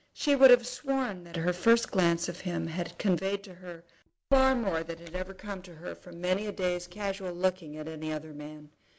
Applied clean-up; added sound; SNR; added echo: none; none; none; none.